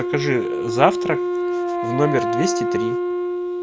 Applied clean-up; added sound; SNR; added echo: none; Wind instrument, woodwind instrument; -1 dB; none.